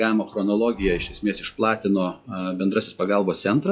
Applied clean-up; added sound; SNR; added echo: classical method log-MMSE.